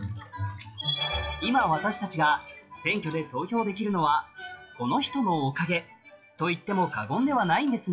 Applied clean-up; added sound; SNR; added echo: classical method WPE with log-MMSE.